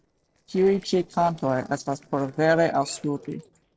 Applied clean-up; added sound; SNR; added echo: neural separator model SepFormer DNS4.